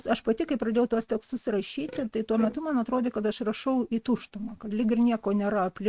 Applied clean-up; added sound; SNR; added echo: neural mask model RNNoise.